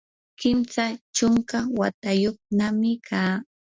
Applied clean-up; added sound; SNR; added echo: none; none; none; none.